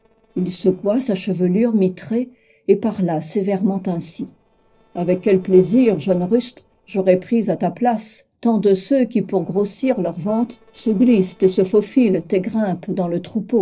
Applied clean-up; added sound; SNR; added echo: neural separator model SepFormer DNS4.